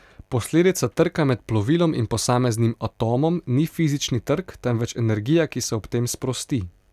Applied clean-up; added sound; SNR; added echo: none; none; none; none.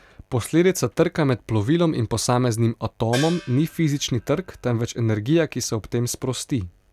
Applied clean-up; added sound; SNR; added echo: none; Gong; 15 dB; none.